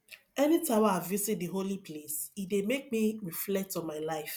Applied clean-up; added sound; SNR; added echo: none; none; none; none.